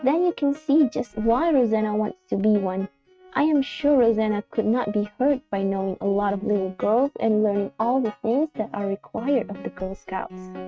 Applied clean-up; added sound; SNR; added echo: neural mask model RNNoise.